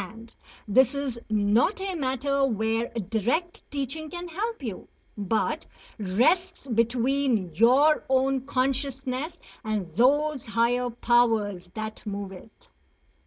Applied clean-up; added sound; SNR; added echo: none; none; none; none.